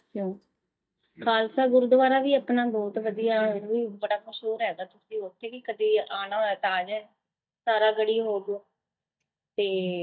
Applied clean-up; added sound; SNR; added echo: neural mask model DeepFilterNet 3.